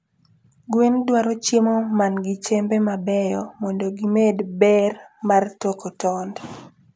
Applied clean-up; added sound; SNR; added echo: none; none; none; none.